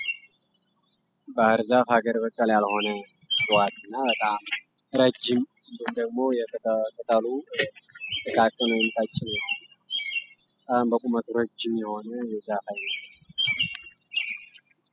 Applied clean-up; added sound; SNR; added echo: classical method spectral subtraction.